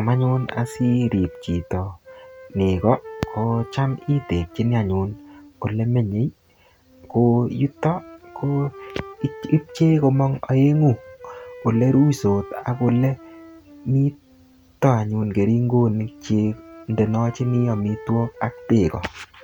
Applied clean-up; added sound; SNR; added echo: none; Wind instrument, woodwind instrument; 20 dB; none.